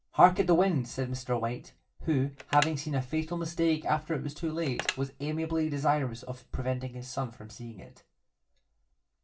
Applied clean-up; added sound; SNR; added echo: none; Telephone; 11 dB; reverberation time 0.2 s.